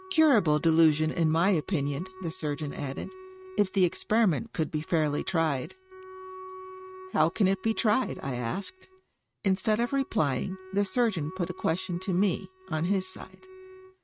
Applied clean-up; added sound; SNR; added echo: neural mask model RNNoise.